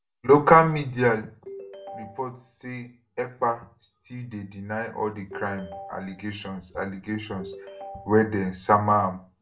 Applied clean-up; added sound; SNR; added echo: none; Ringtone; 16 dB; reverberation time 0.2 s.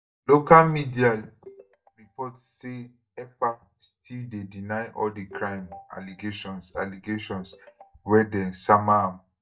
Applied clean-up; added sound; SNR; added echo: neural mask model DeepFilterNet 3.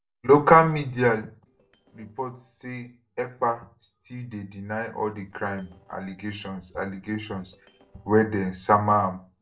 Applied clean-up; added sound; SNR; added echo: neural separator model SepFormer DNS4.